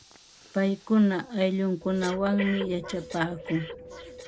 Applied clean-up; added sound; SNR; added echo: none; Breathing; 14 dB; none.